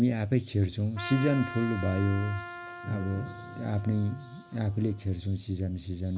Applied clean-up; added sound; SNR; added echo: none; Trumpet; 14 dB; none.